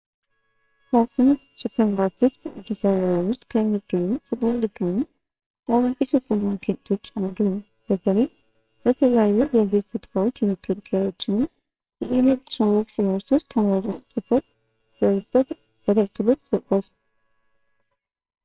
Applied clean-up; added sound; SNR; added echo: neural separator model SepFormer WHAMR!.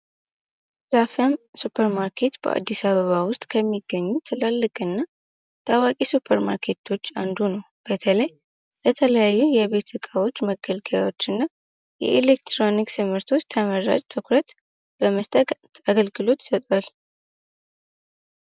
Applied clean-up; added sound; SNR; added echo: none; none; none; none.